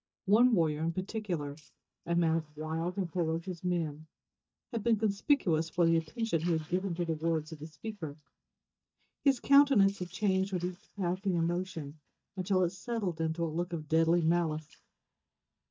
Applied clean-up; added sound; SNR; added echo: neural mask model DeepFilterNet 3.